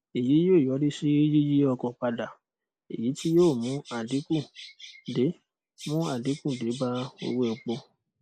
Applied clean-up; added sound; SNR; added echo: neural mask model Resemble Enhance denoiser.